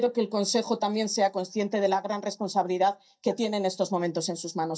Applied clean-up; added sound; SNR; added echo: neural mask model DeepFilterNet 3.